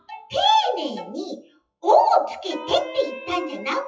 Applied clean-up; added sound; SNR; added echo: classical method WPE with log-MMSE.